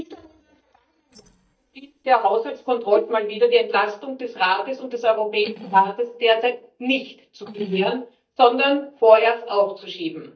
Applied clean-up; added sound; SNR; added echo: neural mask model DeepFilterNet 3.